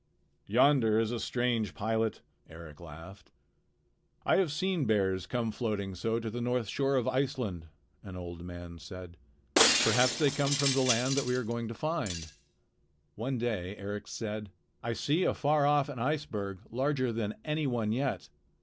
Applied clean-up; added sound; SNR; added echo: none; Shatter; 1 dB; none.